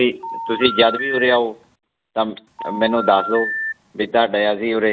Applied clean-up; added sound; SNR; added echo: none; Telephone; 7 dB; none.